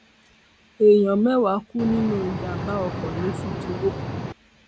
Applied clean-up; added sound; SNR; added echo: none; Boat, Water vehicle; 6 dB; none.